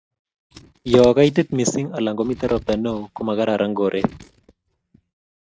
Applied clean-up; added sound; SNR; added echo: neural mask model RNNoise.